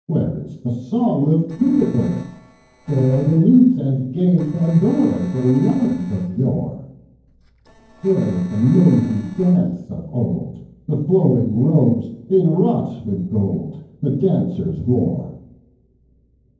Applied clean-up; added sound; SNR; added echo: neural separator model SepFormer DNS4.